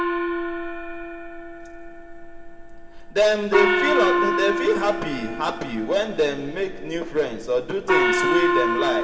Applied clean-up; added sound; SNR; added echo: none; Gong; -1 dB; reverberation time 1.5 s.